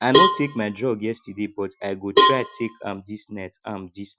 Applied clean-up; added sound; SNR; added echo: classical method Wiener filter.